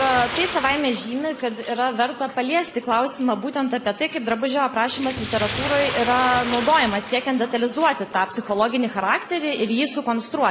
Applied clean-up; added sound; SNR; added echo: none; Bathtub (filling or washing); 12 dB; none.